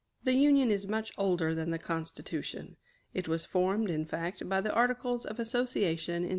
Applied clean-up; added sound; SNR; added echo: none; none; none; none.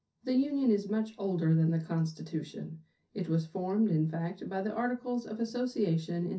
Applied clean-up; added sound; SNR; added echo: none; none; none; reverberation time 0.3 s.